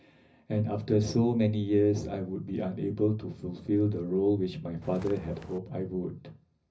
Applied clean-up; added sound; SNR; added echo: none; Walk, footsteps; 16 dB; reverberation time 0.4 s.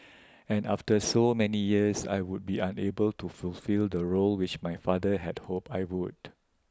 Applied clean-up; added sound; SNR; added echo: none; none; none; none.